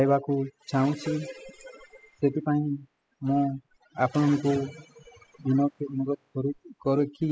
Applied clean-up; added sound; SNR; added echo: classical method spectral subtraction.